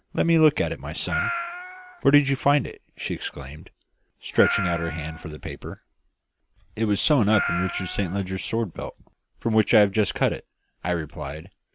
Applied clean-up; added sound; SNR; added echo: none; Meow; 7 dB; none.